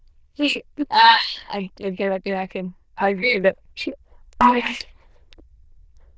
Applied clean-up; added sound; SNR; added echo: neural diffusion model UNIVERSE++.